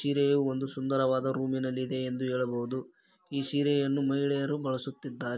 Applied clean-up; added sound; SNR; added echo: none; none; none; none.